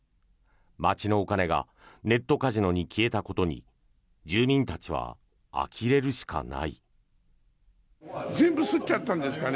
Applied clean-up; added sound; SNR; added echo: none; none; none; none.